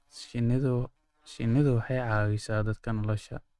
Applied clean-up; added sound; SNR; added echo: neural mask model RNNoise.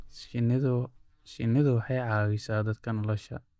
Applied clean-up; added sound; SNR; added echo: neural mask model DeepFilterNet 3.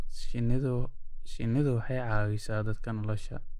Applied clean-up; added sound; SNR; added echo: neural mask model Resemble Enhance denoiser.